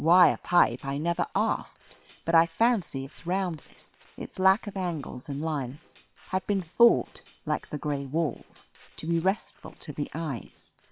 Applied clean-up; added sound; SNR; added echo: neural separator model SepFormer WHAM!.